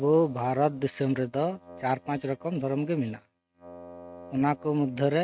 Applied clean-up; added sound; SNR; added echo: neural mask model RNNoise.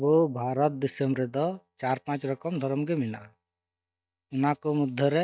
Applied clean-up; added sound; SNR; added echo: neural mask model DeepFilterNet 3.